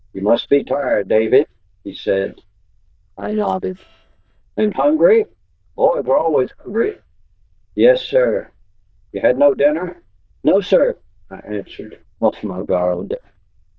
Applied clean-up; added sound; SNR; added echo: neural diffusion model UNIVERSE++.